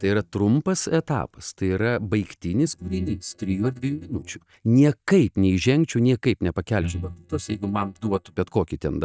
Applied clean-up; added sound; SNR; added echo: neural mask model DeepFilterNet 3.